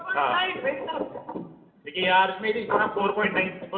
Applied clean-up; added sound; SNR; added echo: none; none; none; reverberation time 1.6 s.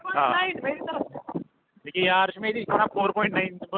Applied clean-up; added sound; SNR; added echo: none; none; none; none.